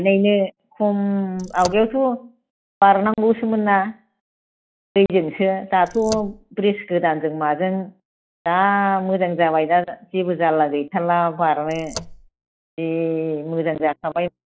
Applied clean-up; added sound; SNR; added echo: classical method log-MMSE.